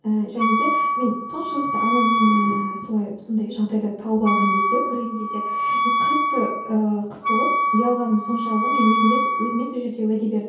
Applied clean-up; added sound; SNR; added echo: none; Wind instrument, woodwind instrument; -1 dB; reverberation time 0.7 s.